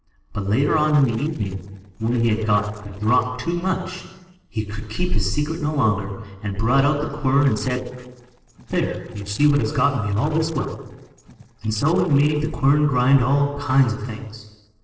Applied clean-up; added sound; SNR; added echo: neural separator model SepFormer DNS4.